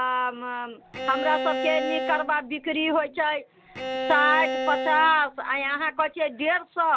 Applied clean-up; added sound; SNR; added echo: none; Bowed string instrument; 5 dB; none.